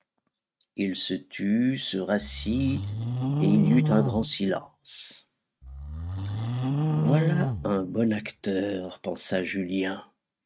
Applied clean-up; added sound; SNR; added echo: neural mask model RNNoise.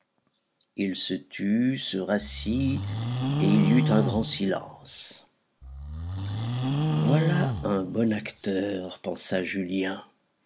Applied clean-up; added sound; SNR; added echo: none; Livestock, farm animals, working animals; 0 dB; none.